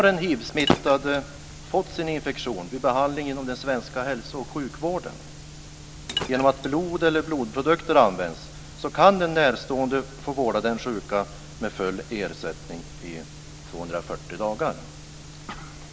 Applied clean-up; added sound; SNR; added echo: none; Liquid; 12 dB; none.